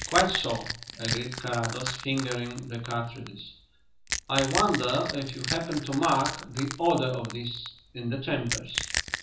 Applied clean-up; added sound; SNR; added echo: none; Crack / Crushing; 6 dB; reverberation time 0.7 s.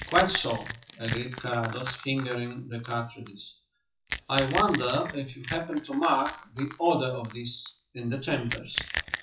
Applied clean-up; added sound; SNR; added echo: classical method WPE with log-MMSE.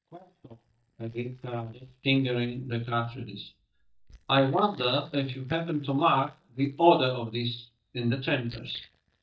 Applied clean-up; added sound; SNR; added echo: neural mask model DeepFilterNet 3.